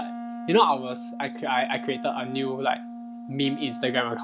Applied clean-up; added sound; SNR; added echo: none; Wind instrument, woodwind instrument; 9 dB; none.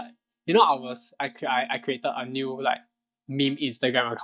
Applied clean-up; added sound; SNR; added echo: neural mask model DeepFilterNet 3.